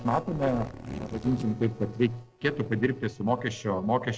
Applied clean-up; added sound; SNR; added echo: neural separator model SepFormer DNS4.